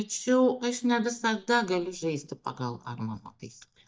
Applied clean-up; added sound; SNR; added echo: neural mask model DeepFilterNet 3.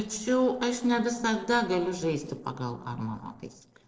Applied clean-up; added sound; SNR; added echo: neural separator model SepFormer DNS4.